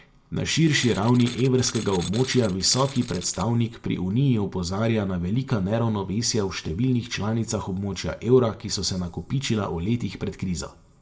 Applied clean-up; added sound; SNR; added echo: none; Tools; 15 dB; reverberation time 0.4 s.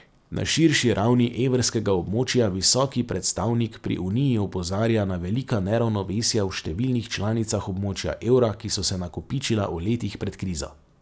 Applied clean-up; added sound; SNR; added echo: none; none; none; none.